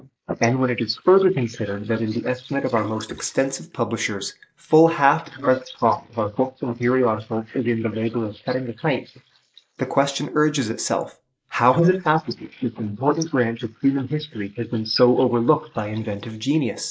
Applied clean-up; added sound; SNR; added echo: neural mask model Resemble Enhance denoiser.